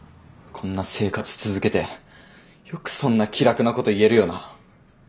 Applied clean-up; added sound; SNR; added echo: none; none; none; none.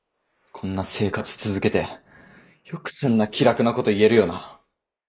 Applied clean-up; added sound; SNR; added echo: neural mask model Resemble Enhance denoiser.